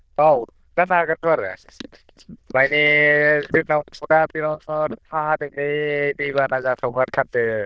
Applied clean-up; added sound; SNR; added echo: neural diffusion model UNIVERSE++.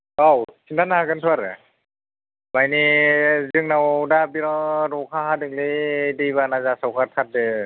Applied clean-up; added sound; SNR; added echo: none; none; none; none.